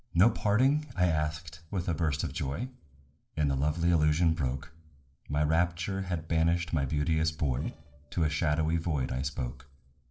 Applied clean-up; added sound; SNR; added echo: neural separator model SepFormer DNS4.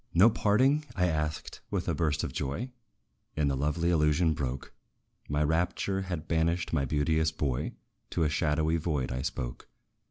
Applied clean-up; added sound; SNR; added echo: none; none; none; none.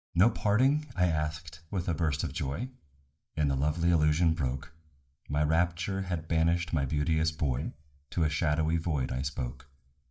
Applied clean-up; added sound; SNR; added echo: neural mask model DeepFilterNet 3.